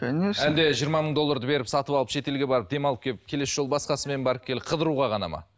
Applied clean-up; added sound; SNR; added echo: none; none; none; none.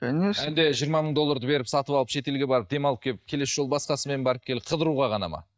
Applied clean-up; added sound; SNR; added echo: neural mask model DeepFilterNet 3.